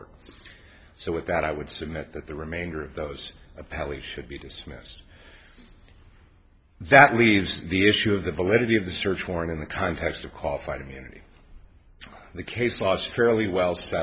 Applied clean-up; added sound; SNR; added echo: none; none; none; none.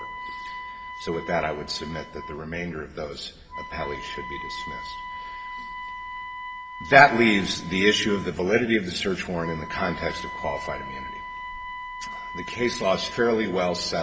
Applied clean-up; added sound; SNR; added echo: none; Wind instrument, woodwind instrument; 11 dB; reverberation time 1.8 s.